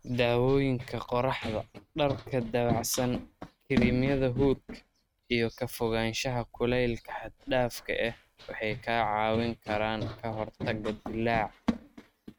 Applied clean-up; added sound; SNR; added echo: neural mask model RNNoise.